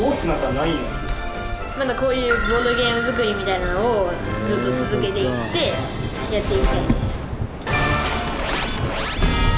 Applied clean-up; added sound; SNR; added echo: none; Waves, surf; 5 dB; none.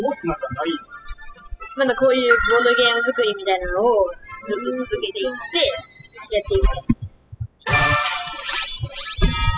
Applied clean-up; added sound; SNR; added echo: classical method spectral subtraction.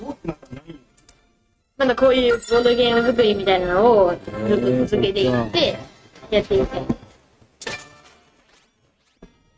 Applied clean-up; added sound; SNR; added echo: neural mask model RNNoise.